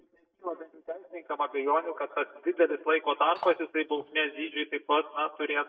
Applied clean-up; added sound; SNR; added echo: neural mask model DeepFilterNet 3.